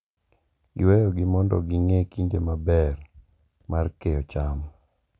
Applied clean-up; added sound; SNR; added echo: none; none; none; none.